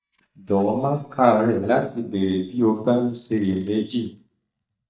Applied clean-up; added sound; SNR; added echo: neural mask model DeepFilterNet 3.